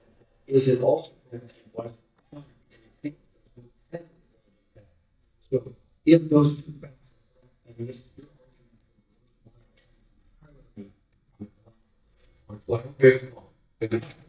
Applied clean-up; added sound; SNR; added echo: neural mask model DeepFilterNet 3.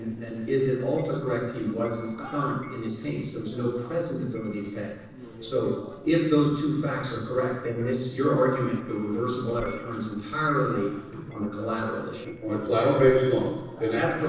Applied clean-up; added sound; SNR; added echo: neural separator model SepFormer DNS4.